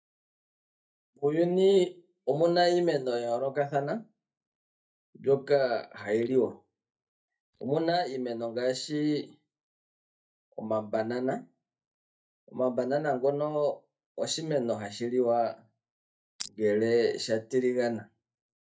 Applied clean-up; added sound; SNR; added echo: neural mask model DeepFilterNet 3.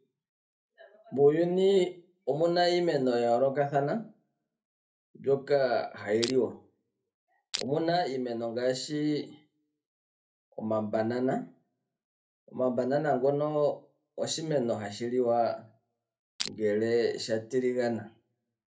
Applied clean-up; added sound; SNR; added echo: none; Crushing; 8 dB; reverberation time 0.3 s.